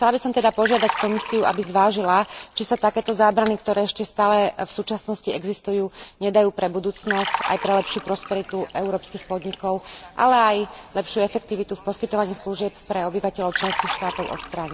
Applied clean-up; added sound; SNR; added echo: none; Liquid; 11 dB; none.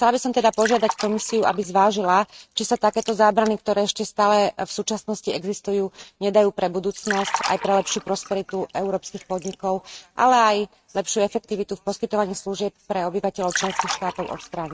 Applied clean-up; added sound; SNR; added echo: neural mask model RNNoise.